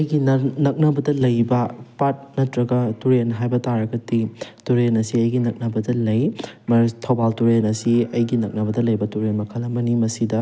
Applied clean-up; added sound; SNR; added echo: none; none; none; none.